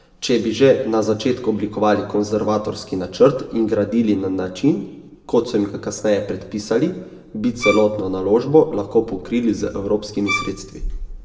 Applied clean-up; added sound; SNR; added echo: none; Bowed string instrument; 7 dB; reverberation time 0.8 s.